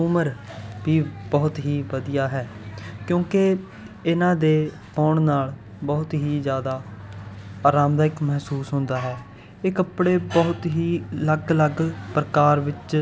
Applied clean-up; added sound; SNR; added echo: none; none; none; none.